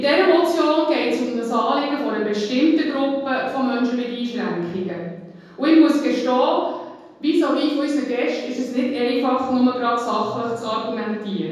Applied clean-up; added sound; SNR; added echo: none; none; none; reverberation time 1.3 s.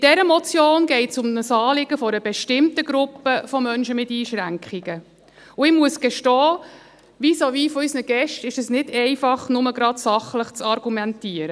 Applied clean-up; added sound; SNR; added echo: none; none; none; none.